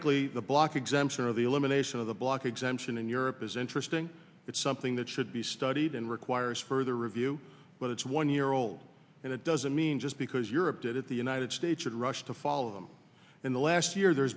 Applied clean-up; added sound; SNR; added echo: none; none; none; none.